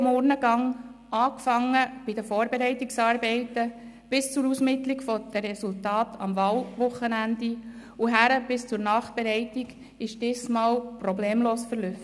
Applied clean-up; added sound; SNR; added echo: none; none; none; none.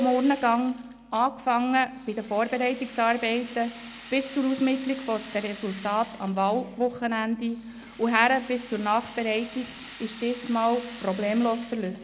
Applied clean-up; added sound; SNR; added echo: none; Rattle (instrument); 13 dB; none.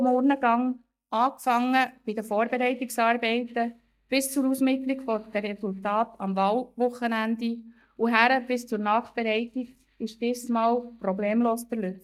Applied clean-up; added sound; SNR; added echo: neural mask model DeepFilterNet 3.